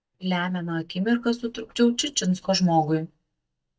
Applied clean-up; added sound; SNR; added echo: neural mask model DeepFilterNet 3.